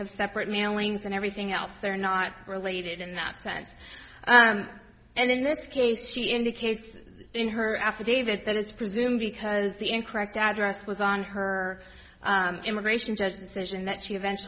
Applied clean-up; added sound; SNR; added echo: none; none; none; none.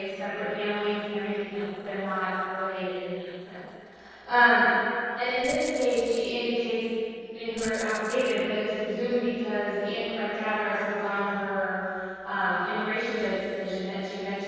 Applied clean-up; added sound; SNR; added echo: neural separator model SepFormer DNS4.